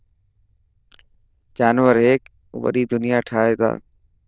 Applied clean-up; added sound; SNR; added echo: neural diffusion model UNIVERSE++.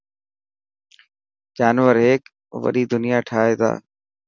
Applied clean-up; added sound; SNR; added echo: none; none; none; none.